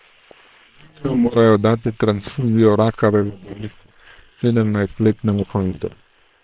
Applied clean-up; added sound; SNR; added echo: neural separator model SepFormer WHAM!.